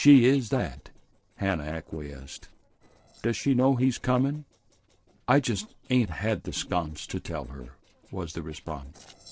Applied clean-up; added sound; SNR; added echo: neural separator model SepFormer DNS4.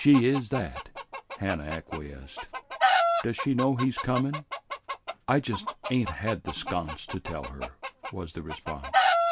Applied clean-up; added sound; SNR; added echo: none; Chicken, rooster; 1 dB; none.